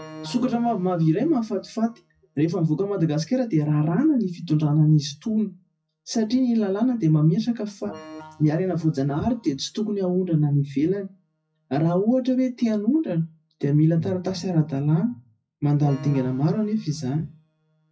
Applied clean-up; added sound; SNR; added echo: classical method WPE with log-MMSE.